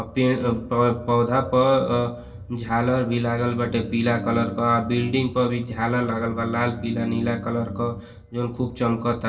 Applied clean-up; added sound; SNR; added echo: none; Organ; 11 dB; reverberation time 0.2 s.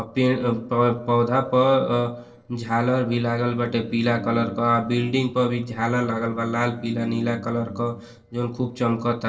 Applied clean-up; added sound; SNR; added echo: neural separator model SepFormer DNS4.